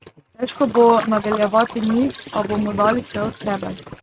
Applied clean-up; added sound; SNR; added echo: neural mask model RNNoise.